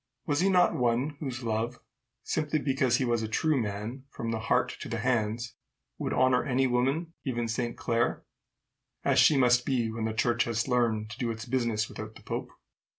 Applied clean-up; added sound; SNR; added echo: none; none; none; none.